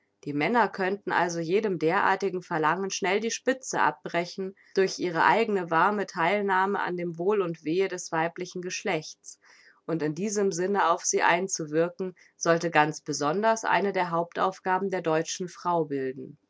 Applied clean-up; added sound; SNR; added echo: none; none; none; none.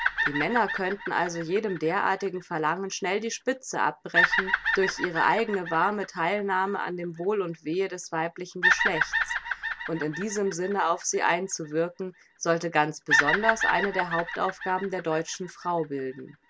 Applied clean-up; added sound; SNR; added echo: none; Bird vocalization, bird call, bird song; 3 dB; none.